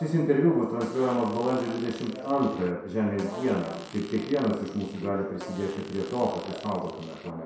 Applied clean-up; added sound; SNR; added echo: none; Fart; 19 dB; reverberation time 0.7 s.